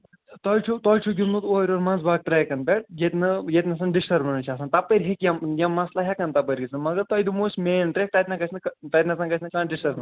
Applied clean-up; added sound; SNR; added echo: none; none; none; none.